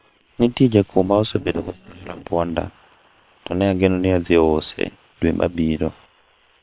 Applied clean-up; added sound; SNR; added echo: neural separator model SepFormer WHAM!.